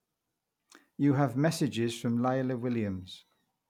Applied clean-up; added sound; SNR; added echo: none; none; none; none.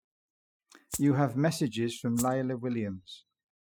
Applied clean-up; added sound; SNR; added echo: classical method spectral subtraction.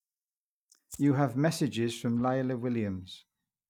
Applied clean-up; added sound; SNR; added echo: neural mask model DeepFilterNet 3.